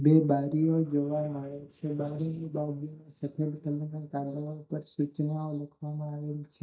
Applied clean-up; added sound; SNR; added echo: neural mask model DeepFilterNet 3.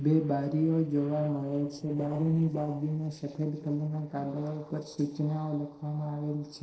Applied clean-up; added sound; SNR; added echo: neural separator model SepFormer DNS4.